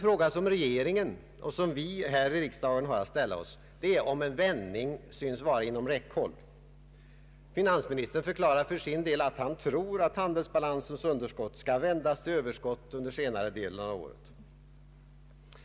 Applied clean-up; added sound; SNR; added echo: none; none; none; none.